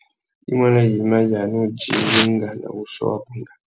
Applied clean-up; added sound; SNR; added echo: none; Tearing; 4 dB; none.